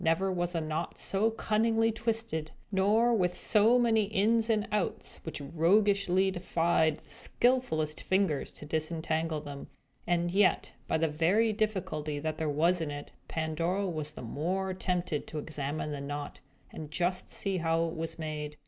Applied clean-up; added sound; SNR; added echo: none; none; none; none.